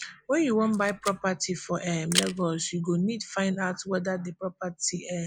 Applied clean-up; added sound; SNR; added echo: neural mask model Resemble Enhance denoiser.